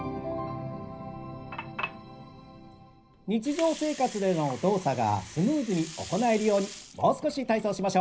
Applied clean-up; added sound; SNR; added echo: none; Water; 16 dB; reverberation time 0.4 s.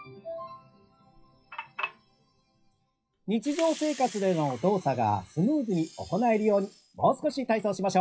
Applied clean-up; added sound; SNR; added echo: classical method WPE with log-MMSE.